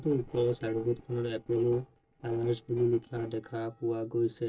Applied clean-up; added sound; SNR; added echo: neural separator model SepFormer DNS4.